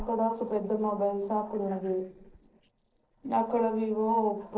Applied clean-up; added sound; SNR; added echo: neural separator model SepFormer DNS4.